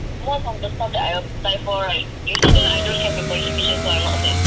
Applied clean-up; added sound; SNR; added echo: none; Motor vehicle (road); -2 dB; none.